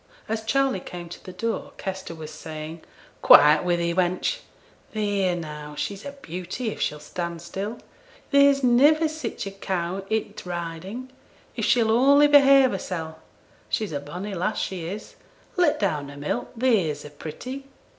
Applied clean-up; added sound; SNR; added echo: none; none; none; none.